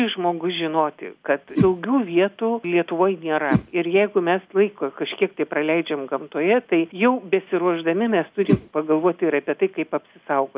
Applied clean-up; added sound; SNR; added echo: none; Whoosh, swoosh, swish; 0 dB; none.